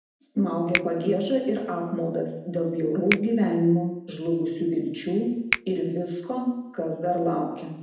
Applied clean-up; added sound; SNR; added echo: none; Finger snapping; 11 dB; reverberation time 0.8 s.